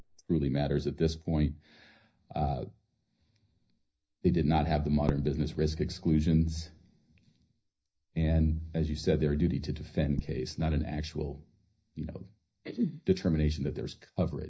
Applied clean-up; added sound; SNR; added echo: neural mask model DeepFilterNet 3.